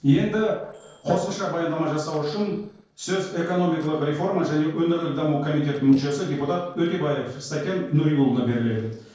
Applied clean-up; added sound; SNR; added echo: neural separator model SepFormer DNS4.